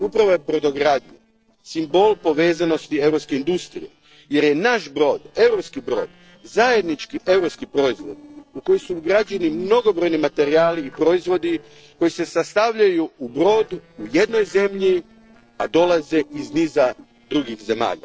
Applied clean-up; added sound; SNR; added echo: neural separator model SepFormer DNS4.